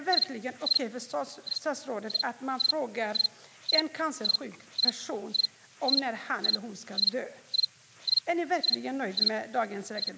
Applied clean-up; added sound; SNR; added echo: none; Cricket; -2 dB; none.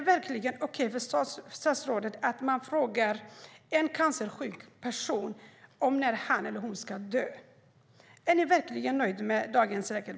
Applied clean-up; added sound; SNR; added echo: none; none; none; none.